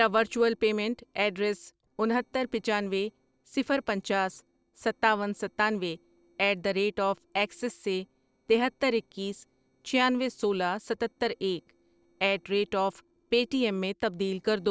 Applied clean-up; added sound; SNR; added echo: neural separator model SepFormer DNS4.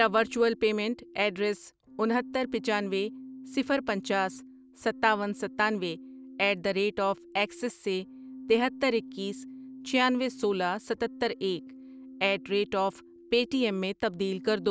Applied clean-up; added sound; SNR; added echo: none; Keyboard (musical); 17 dB; none.